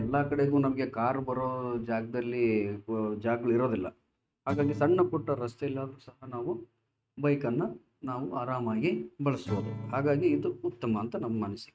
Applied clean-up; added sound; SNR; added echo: neural mask model RNNoise.